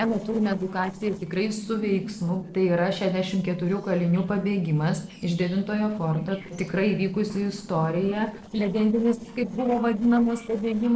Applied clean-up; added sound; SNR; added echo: neural separator model SepFormer DNS4.